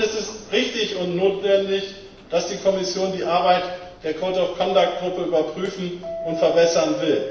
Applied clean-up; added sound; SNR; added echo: none; Subway, metro, underground; 14 dB; reverberation time 0.8 s.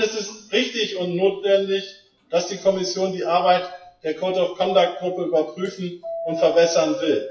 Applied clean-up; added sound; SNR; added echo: classical method WPE with log-MMSE.